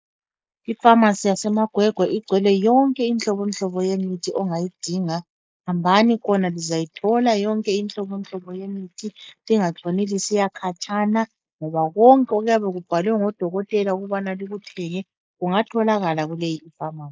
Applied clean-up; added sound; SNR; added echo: neural mask model Resemble Enhance denoiser.